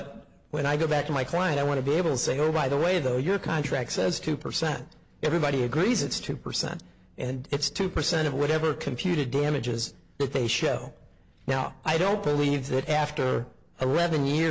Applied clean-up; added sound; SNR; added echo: none; none; none; none.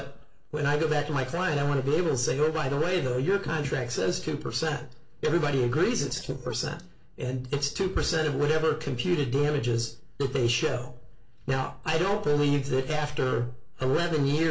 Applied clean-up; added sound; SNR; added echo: neural separator model SepFormer DNS4.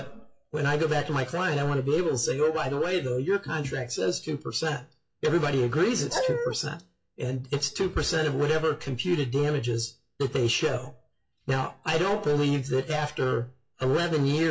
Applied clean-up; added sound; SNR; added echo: classical method WPE with log-MMSE.